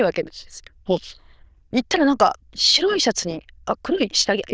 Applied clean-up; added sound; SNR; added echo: neural diffusion model UNIVERSE++.